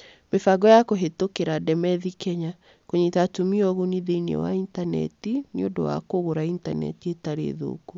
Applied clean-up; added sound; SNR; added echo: none; none; none; none.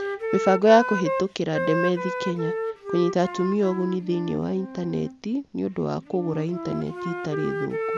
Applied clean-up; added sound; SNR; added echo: none; Wind instrument, woodwind instrument; 6 dB; none.